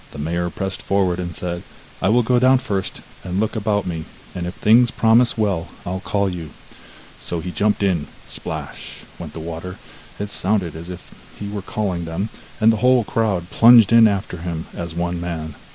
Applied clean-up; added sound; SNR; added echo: none; none; none; none.